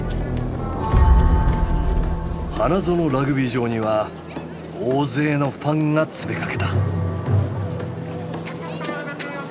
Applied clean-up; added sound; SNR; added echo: none; none; none; none.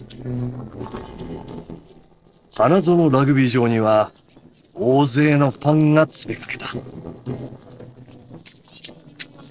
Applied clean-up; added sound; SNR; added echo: neural separator model SepFormer DNS4.